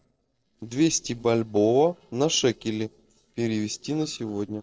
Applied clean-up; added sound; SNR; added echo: neural separator model SepFormer DNS4.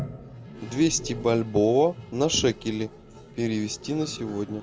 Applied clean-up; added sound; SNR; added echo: none; Toilet flush; 15 dB; none.